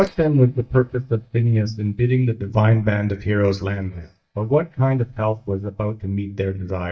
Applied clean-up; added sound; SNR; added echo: neural mask model DeepFilterNet 3.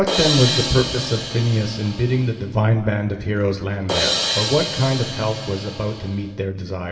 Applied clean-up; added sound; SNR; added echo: none; Crash cymbal; 5 dB; reverberation time 2.6 s.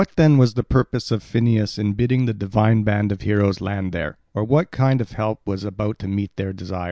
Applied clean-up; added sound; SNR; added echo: none; none; none; none.